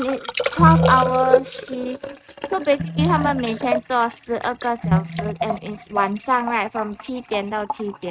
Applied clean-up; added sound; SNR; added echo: neural mask model RNNoise.